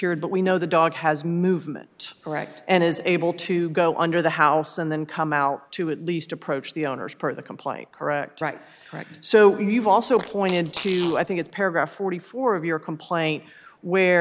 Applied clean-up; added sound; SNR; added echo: none; Fart; 14 dB; none.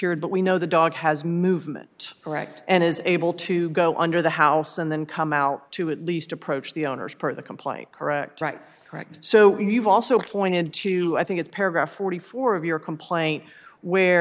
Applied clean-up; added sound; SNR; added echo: neural mask model Resemble Enhance denoiser.